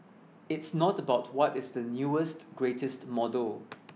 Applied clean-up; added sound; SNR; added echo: none; none; none; none.